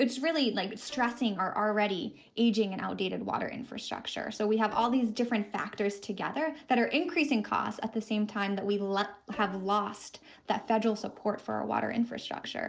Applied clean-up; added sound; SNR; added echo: neural separator model SepFormer DNS4.